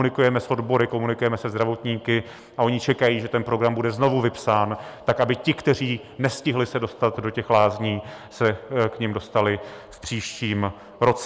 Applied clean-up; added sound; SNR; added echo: none; none; none; none.